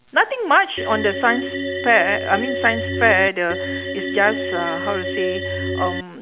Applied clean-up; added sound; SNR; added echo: none; Organ; 4 dB; none.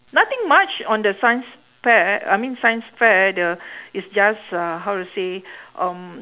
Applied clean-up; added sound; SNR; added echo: none; none; none; none.